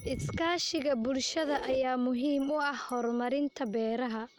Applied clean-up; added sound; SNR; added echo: neural mask model RNNoise.